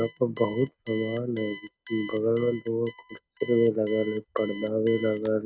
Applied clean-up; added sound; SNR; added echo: neural mask model RNNoise.